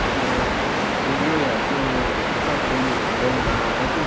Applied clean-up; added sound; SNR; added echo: none; Waves, surf; -4 dB; none.